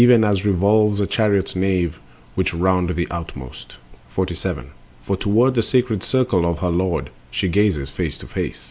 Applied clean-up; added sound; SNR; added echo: none; none; none; none.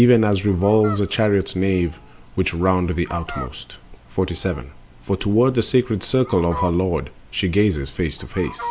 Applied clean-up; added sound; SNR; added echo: none; Fowl; 17 dB; none.